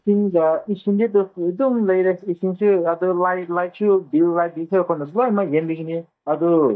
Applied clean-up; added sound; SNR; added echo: neural mask model DeepFilterNet 3.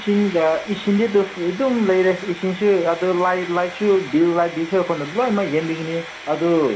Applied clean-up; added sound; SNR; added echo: none; Frying (food); 16 dB; none.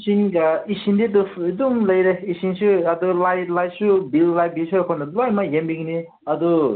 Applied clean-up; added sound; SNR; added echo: none; none; none; none.